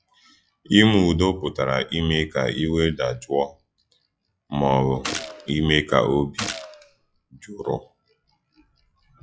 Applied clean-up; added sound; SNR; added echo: classical method log-MMSE.